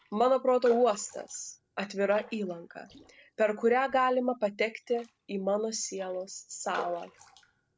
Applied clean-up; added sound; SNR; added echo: neural separator model SepFormer DNS4.